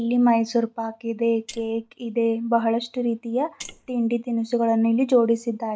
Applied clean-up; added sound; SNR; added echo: neural mask model Resemble Enhance denoiser.